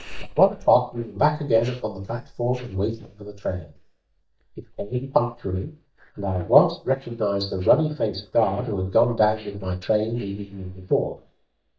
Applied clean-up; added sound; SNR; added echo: neural mask model DeepFilterNet 3.